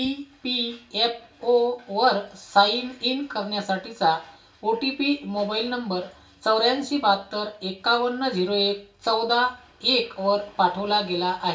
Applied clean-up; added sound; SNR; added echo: none; none; none; reverberation time 0.2 s.